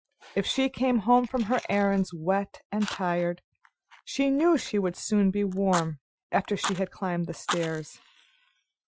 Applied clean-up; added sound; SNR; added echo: classical method Wiener filter.